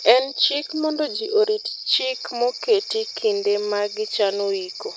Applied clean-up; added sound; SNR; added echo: none; none; none; none.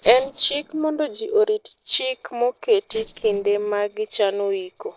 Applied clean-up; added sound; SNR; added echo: neural separator model SepFormer DNS4.